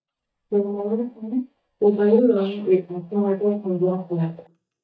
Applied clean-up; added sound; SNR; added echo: neural mask model DeepFilterNet 3.